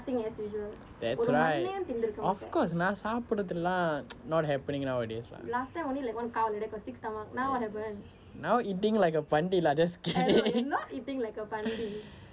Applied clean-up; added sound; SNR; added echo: none; none; none; none.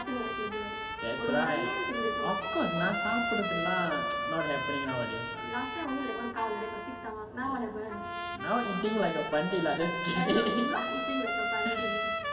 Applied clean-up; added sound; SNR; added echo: none; Trumpet; 2 dB; reverberation time 2.2 s.